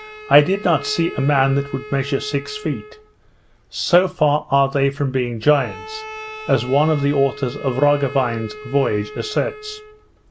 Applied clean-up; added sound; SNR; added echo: none; Bowed string instrument; 16 dB; none.